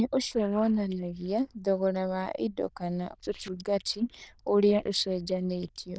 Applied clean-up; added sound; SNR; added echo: neural diffusion model UNIVERSE++.